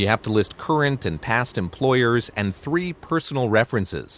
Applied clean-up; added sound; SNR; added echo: none; none; none; none.